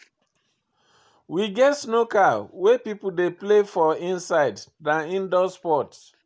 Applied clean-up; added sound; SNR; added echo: none; none; none; none.